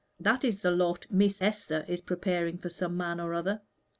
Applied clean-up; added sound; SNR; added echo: none; none; none; none.